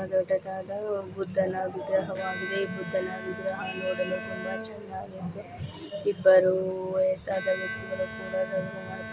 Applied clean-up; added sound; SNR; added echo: none; Bowed string instrument; 12 dB; none.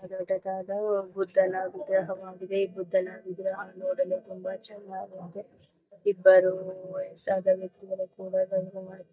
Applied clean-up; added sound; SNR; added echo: neural mask model DeepFilterNet 3.